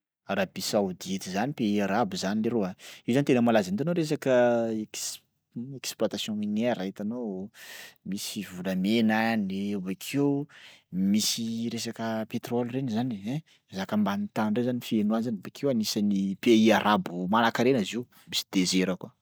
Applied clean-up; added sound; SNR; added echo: none; none; none; none.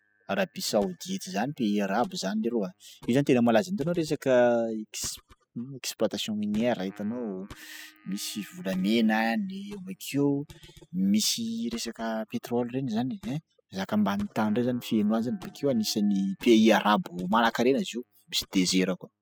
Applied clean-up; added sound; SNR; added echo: classical method spectral subtraction.